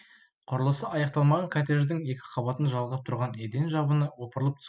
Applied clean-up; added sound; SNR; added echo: none; none; none; none.